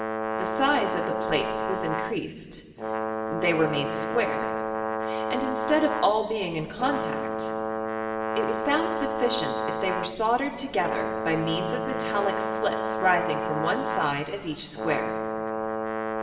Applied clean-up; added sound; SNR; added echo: none; Brass instrument; 1 dB; reverberation time 2.7 s.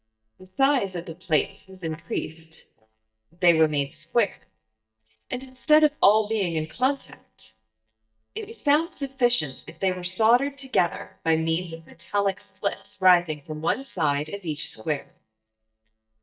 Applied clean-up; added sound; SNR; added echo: neural mask model DeepFilterNet 3.